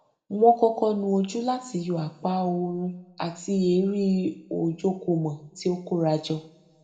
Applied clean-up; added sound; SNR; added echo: none; none; none; reverberation time 1.0 s.